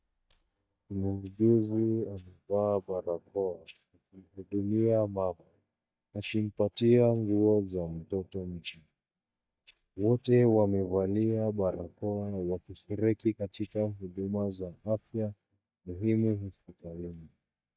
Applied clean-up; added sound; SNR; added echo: neural mask model DeepFilterNet 3.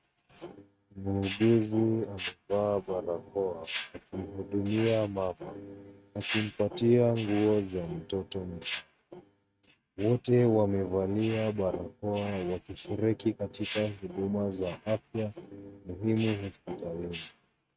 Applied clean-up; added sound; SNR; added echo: neural mask model RNNoise.